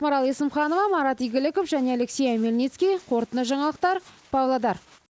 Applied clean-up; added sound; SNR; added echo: none; none; none; none.